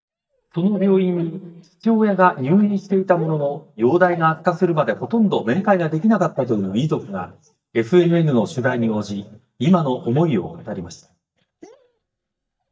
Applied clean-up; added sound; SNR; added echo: neural mask model DeepFilterNet 3.